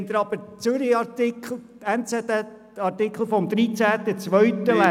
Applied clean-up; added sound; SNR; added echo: none; none; none; none.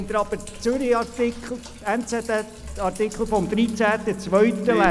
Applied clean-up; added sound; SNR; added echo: none; Sink (filling or washing); 16 dB; none.